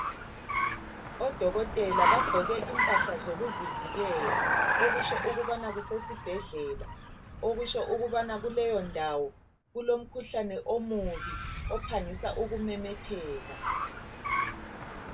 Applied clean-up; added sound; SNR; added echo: none; Car; 0 dB; reverberation time 0.1 s.